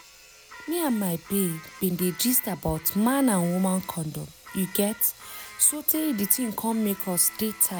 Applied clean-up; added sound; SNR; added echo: none; Sawing + Guitar; 19 dB; none.